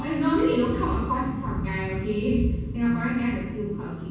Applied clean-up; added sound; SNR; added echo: none; none; none; reverberation time 1.2 s.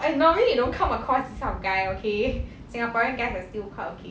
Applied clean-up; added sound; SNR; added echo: none; none; none; none.